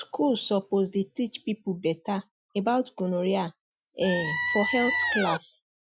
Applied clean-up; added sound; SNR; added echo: classical method Wiener filter.